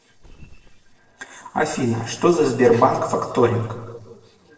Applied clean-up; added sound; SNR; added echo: neural separator model SepFormer DNS4.